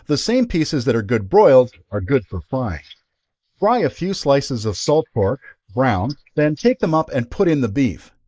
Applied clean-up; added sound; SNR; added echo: neural mask model Resemble Enhance denoiser.